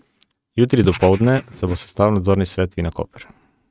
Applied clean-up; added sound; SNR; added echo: neural mask model RNNoise.